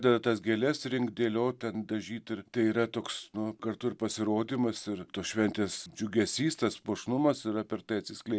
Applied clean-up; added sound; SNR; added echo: none; none; none; none.